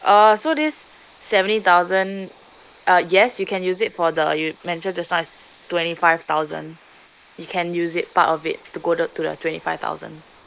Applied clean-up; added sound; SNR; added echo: neural mask model Resemble Enhance denoiser.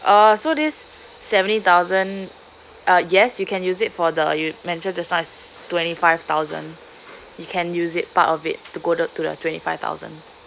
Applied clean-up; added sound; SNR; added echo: none; none; none; none.